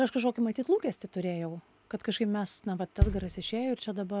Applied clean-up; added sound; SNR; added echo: none; Bass drum; -2 dB; none.